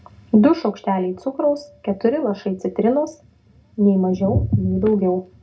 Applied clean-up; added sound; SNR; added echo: none; none; none; reverberation time 0.2 s.